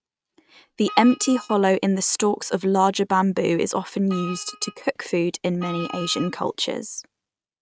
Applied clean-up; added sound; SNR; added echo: neural mask model RNNoise.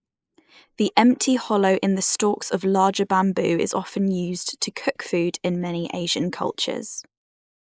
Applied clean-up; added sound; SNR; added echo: neural mask model Resemble Enhance denoiser.